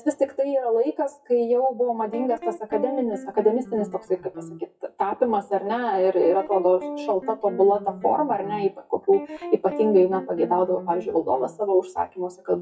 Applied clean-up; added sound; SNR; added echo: classical method WPE with log-MMSE.